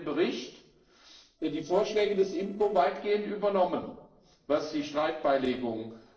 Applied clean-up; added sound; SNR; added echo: neural separator model SepFormer DNS4.